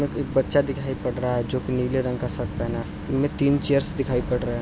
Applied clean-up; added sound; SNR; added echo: none; none; none; none.